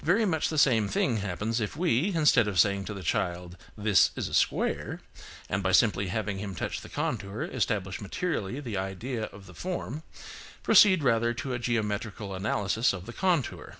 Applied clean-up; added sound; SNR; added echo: none; none; none; none.